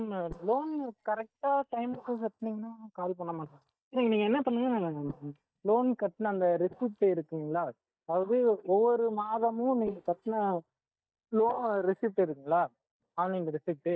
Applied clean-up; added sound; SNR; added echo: neural mask model DeepFilterNet 3.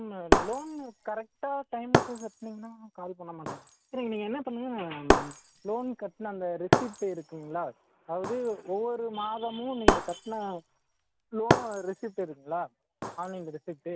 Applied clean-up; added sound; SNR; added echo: none; Shatter; -3 dB; none.